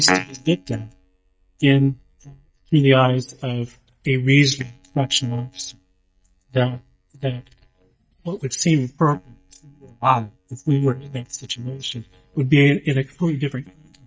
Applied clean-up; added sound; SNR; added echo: neural mask model DeepFilterNet 3.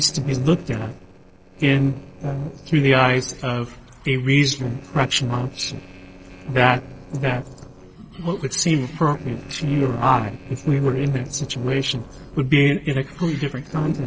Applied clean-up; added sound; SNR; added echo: neural separator model SepFormer DNS4.